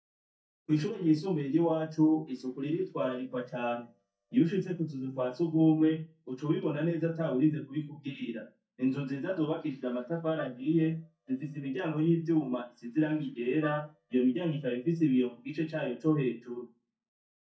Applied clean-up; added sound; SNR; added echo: neural mask model DeepFilterNet 3.